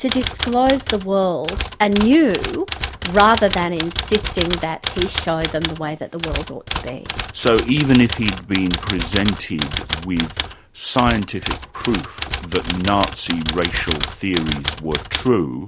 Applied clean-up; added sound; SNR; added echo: none; Typewriter; 7 dB; none.